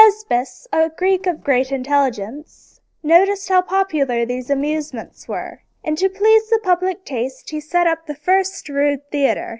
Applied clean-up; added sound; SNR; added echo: neural separator model SepFormer DNS4.